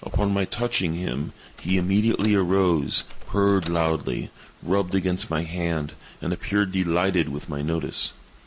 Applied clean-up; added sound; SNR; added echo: none; Door; 11 dB; none.